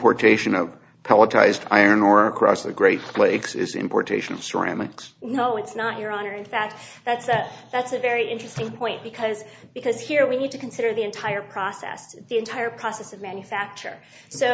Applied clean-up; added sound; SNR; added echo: none; none; none; none.